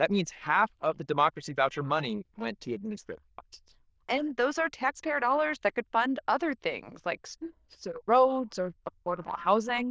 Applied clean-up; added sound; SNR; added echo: neural diffusion model UNIVERSE++.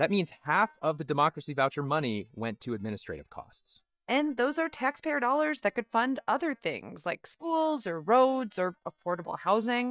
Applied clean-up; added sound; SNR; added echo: neural mask model DeepFilterNet 3.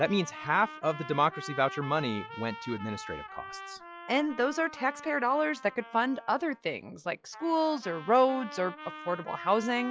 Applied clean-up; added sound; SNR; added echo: classical method log-MMSE.